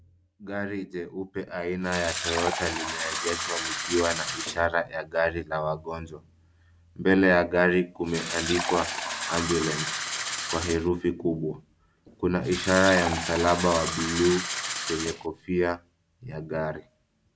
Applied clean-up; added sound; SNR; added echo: none; Fill (with liquid); 5 dB; none.